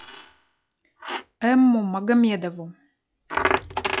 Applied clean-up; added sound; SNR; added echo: classical method log-MMSE.